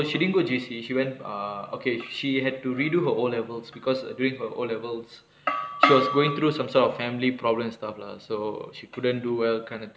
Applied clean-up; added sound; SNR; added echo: none; none; none; none.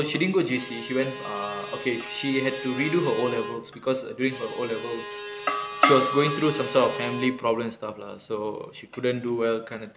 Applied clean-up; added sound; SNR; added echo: none; Bowed string instrument; 10 dB; none.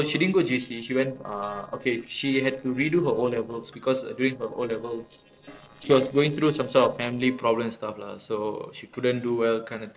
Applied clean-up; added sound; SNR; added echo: neural separator model SepFormer DNS4.